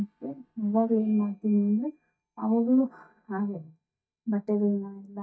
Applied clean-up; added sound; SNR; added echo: neural mask model DeepFilterNet 3.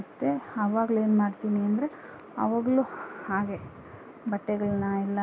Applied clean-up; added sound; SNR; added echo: none; none; none; none.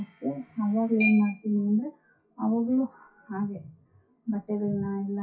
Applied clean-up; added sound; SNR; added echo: classical method WPE with log-MMSE.